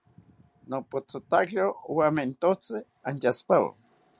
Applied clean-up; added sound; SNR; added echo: none; none; none; none.